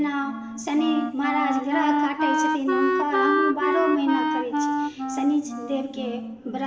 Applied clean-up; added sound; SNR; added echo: none; Wind instrument, woodwind instrument; -1 dB; reverberation time 1.6 s.